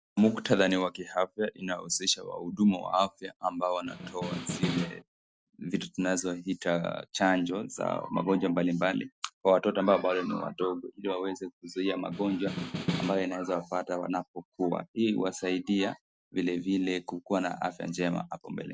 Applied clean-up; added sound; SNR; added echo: none; Snare drum; 5 dB; none.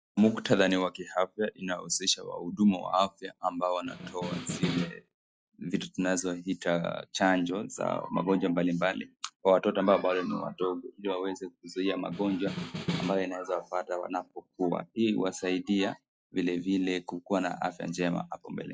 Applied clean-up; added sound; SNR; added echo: classical method log-MMSE.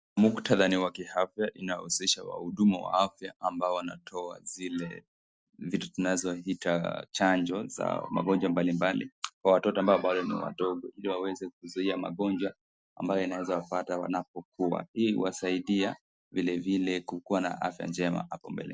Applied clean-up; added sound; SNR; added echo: none; none; none; none.